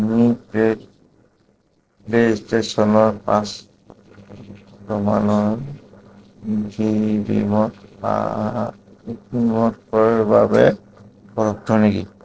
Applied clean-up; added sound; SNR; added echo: neural separator model SepFormer DNS4.